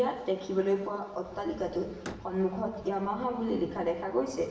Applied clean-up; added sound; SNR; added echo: none; Slam; 20 dB; reverberation time 0.9 s.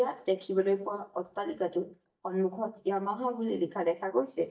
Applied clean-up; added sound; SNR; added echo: neural mask model DeepFilterNet 3.